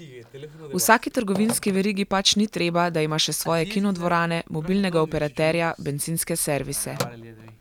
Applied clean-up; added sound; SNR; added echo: none; Telephone; 16 dB; none.